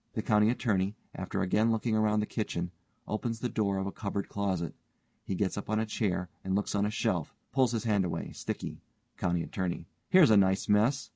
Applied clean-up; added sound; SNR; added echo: none; none; none; none.